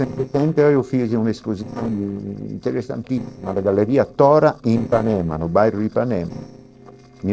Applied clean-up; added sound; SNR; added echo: neural separator model SepFormer DNS4.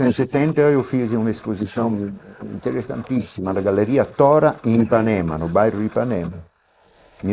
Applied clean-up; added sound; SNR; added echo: neural mask model Resemble Enhance denoiser.